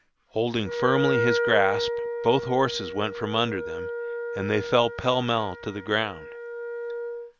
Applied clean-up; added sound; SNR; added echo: none; Wind instrument, woodwind instrument; 4 dB; none.